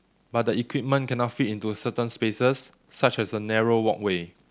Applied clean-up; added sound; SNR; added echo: none; none; none; none.